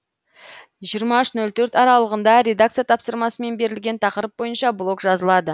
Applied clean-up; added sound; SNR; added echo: none; none; none; none.